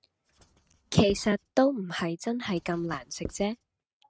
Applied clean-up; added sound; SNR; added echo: neural mask model RNNoise.